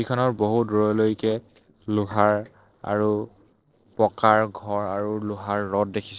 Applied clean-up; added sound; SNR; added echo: neural separator model SepFormer DNS4.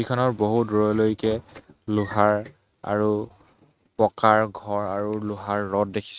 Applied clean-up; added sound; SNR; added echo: neural mask model RNNoise.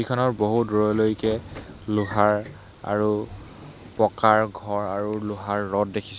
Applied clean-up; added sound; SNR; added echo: none; Sliding door / Train; 19 dB; none.